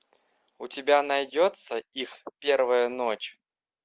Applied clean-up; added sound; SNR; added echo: none; none; none; none.